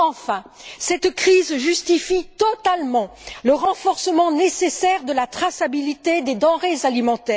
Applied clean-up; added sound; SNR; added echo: none; none; none; none.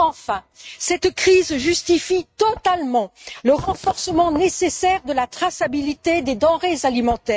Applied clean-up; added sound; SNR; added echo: neural mask model RNNoise.